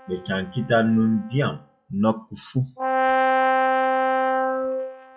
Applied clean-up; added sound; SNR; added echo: classical method log-MMSE.